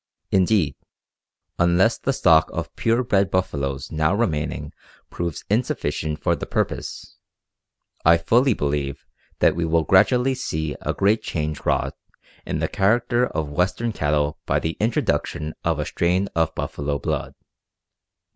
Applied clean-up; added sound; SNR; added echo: none; none; none; none.